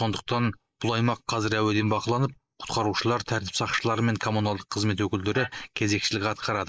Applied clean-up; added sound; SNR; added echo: neural mask model Resemble Enhance denoiser.